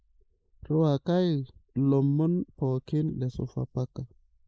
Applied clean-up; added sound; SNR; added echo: neural mask model Resemble Enhance denoiser.